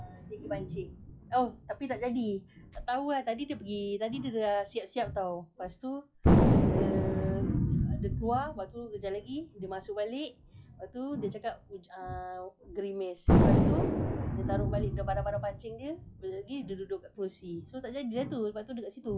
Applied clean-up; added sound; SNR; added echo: classical method log-MMSE.